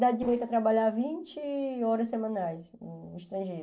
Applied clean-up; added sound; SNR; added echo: neural separator model SepFormer DNS4.